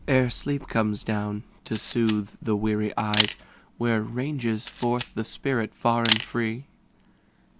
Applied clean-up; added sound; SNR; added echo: none; Camera; 5 dB; none.